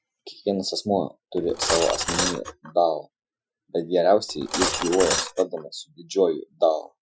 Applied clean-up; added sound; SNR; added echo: classical method Wiener filter.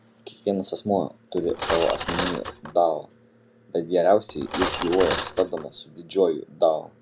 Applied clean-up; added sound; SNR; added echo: none; Cutlery, silverware; 3 dB; none.